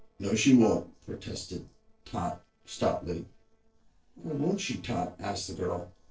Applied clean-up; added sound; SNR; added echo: neural separator model SepFormer DNS4.